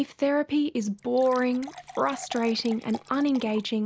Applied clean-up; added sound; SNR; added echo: none; Fill (with liquid) / Water; 18 dB; none.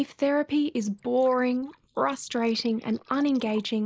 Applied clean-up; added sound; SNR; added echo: neural mask model Resemble Enhance denoiser.